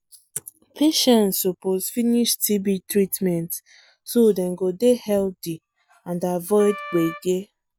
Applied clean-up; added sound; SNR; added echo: none; Wind instrument, woodwind instrument; 14 dB; none.